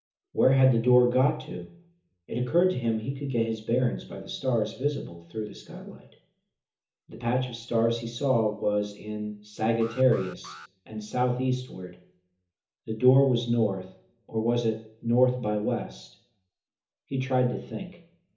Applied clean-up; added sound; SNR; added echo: none; Alarm; 20 dB; reverberation time 0.7 s.